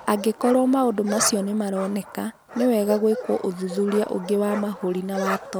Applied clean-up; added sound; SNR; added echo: none; Bark; 12 dB; none.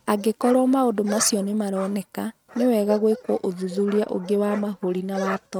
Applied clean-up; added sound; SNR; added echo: neural mask model RNNoise.